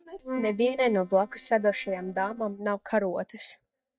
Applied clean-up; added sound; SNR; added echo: neural mask model DeepFilterNet 3.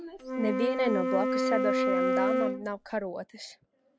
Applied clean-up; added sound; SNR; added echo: none; Wind instrument, woodwind instrument; -4 dB; none.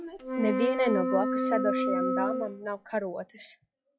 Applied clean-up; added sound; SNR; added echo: classical method log-MMSE.